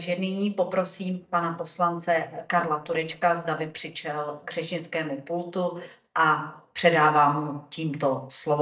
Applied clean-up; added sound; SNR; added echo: neural mask model DeepFilterNet 3.